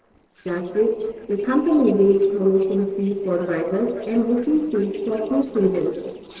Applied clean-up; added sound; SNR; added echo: neural separator model SepFormer DNS4.